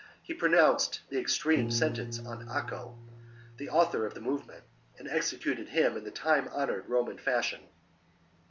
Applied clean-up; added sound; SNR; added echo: none; Piano; 14 dB; none.